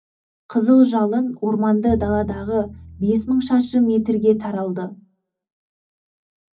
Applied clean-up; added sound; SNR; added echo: none; Bowed string instrument; 16 dB; reverberation time 0.4 s.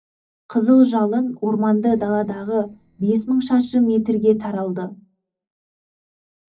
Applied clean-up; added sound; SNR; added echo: neural separator model SepFormer DNS4.